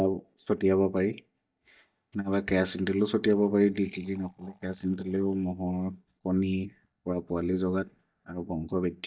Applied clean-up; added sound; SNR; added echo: neural mask model DeepFilterNet 3.